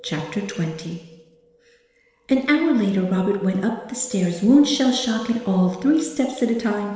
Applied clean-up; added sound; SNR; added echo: none; Wind; 19 dB; reverberation time 1.1 s.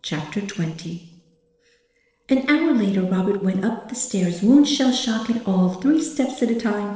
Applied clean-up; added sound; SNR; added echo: neural separator model SepFormer DNS4.